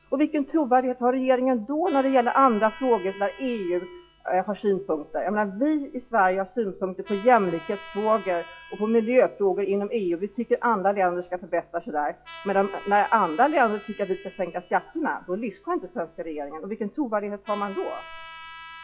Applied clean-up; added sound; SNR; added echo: classical method log-MMSE.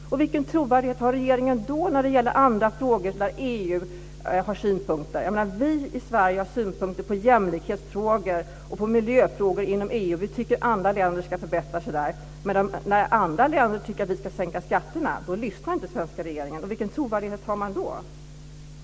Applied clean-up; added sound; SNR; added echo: none; none; none; none.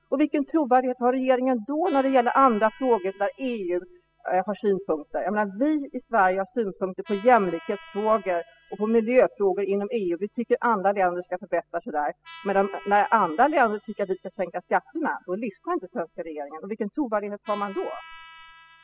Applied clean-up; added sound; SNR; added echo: classical method spectral subtraction.